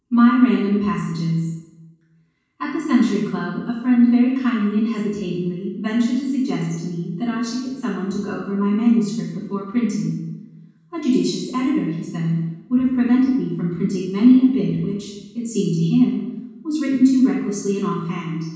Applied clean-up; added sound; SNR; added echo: none; none; none; reverberation time 1.2 s.